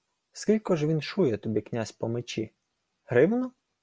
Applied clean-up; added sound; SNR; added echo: none; none; none; none.